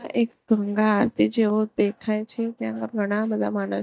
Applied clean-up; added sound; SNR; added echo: neural mask model DeepFilterNet 3.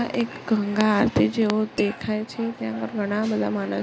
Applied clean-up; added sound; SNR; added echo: none; Tap / Glass; 20 dB; none.